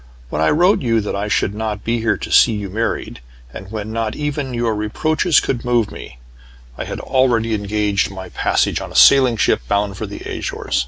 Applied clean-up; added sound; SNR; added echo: none; none; none; none.